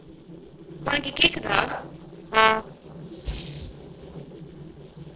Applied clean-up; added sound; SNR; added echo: neural separator model SepFormer DNS4.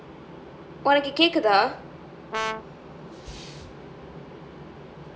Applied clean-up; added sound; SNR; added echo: none; Brass instrument; 6 dB; none.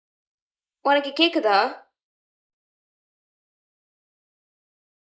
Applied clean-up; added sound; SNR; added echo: neural mask model Resemble Enhance denoiser.